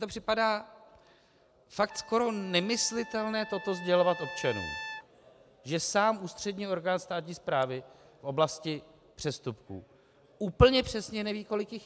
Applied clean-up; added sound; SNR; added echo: none; Trumpet; 12 dB; none.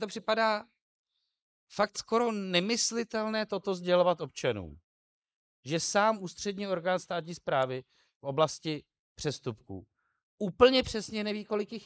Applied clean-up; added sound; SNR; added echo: neural mask model Resemble Enhance denoiser.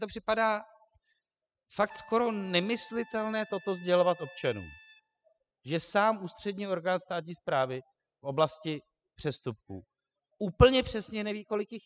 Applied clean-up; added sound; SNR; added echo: classical method spectral subtraction.